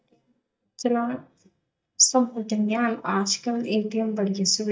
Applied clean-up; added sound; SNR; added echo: neural mask model DeepFilterNet 3.